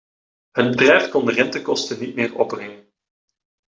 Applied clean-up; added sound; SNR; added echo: none; none; none; none.